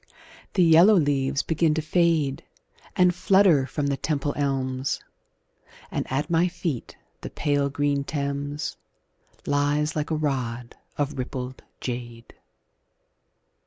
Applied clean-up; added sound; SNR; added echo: none; none; none; none.